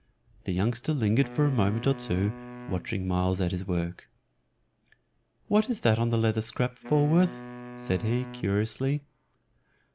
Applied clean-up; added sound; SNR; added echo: none; Wind instrument, woodwind instrument; 15 dB; none.